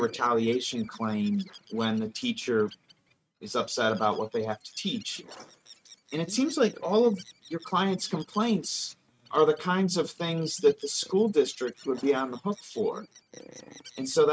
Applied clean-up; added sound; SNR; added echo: neural mask model RNNoise.